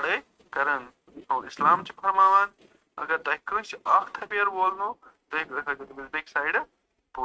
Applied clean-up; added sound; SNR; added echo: neural mask model RNNoise.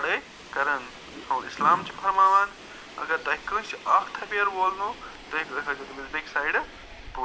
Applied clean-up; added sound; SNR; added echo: none; Subway, metro, underground; 17 dB; none.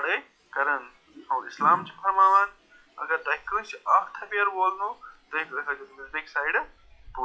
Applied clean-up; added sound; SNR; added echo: classical method log-MMSE.